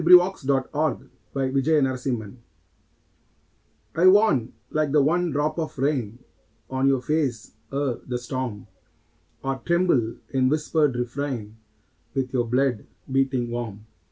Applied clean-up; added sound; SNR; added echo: none; none; none; none.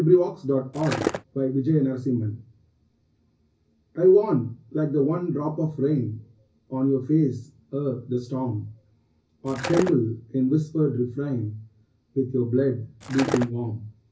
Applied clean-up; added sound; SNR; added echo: none; Skateboard; 3 dB; reverberation time 0.4 s.